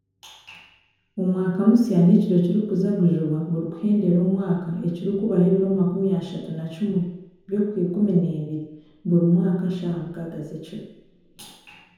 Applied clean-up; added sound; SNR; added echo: none; none; none; reverberation time 0.9 s.